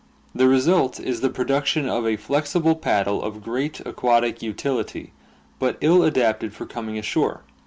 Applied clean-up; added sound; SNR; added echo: none; none; none; none.